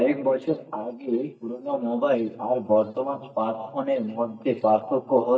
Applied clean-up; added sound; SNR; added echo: neural mask model DeepFilterNet 3.